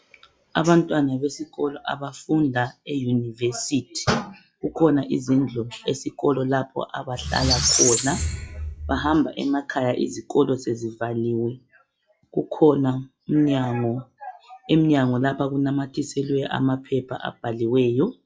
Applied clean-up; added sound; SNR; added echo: classical method log-MMSE.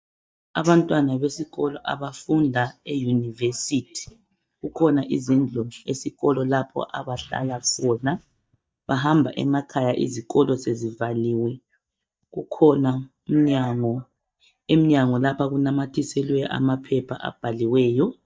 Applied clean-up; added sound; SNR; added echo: neural mask model DeepFilterNet 3.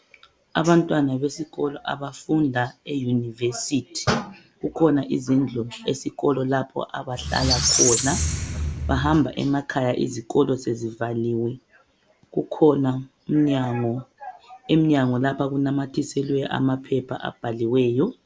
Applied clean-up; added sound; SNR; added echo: none; Squeak; 1 dB; none.